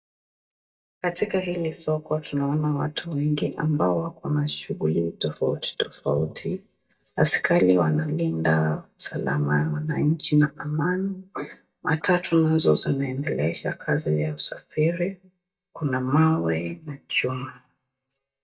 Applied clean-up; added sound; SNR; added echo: neural mask model DeepFilterNet 3.